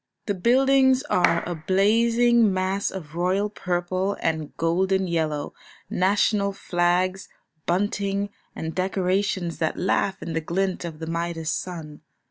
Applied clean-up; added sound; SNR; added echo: none; Clapping; 8 dB; none.